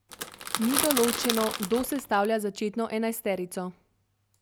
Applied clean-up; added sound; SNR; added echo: none; Crackle / Crushing; 3 dB; none.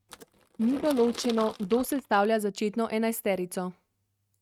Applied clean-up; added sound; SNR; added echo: neural mask model RNNoise.